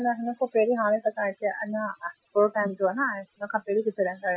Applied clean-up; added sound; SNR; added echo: classical method Wiener filter.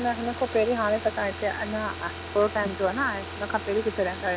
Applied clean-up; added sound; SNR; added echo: none; Car; 10 dB; none.